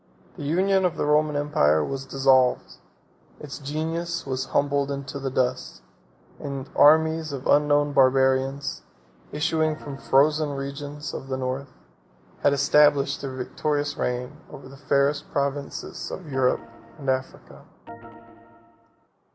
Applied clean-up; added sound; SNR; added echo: none; Organ; 18 dB; none.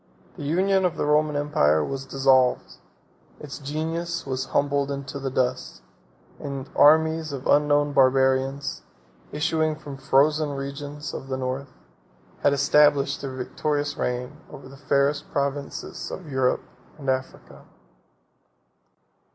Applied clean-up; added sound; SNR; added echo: none; none; none; none.